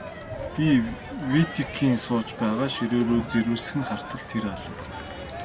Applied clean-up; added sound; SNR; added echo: none; Crowd; 10 dB; none.